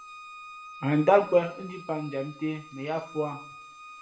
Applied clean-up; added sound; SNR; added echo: none; Bowed string instrument; 17 dB; reverberation time 0.5 s.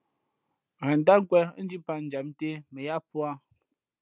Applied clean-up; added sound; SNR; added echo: none; none; none; none.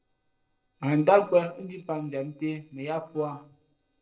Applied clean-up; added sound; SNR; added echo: neural separator model SepFormer DNS4.